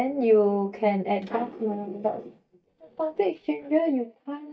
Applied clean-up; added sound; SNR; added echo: neural mask model DeepFilterNet 3.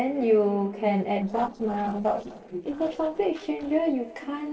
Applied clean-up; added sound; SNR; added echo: neural separator model SepFormer DNS4.